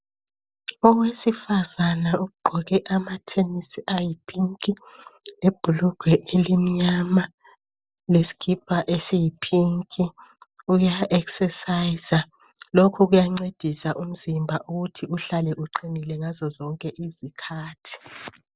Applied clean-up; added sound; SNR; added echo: none; none; none; none.